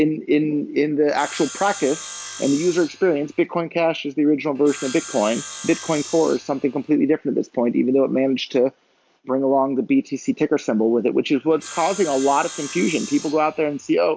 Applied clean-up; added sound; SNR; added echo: none; Sawing; 14 dB; none.